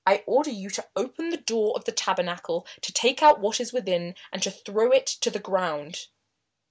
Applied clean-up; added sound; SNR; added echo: none; none; none; none.